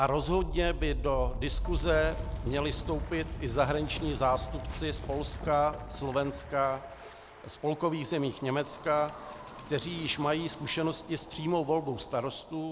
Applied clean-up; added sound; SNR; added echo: none; Wind; 7 dB; none.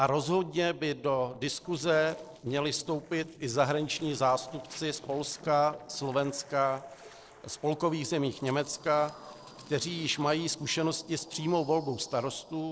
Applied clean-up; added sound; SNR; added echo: neural separator model SepFormer DNS4.